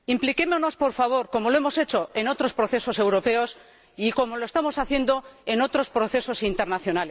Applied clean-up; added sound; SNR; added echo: none; none; none; none.